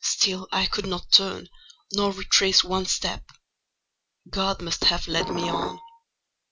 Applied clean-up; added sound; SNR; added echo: none; Dishes, pots, and pans; 6 dB; none.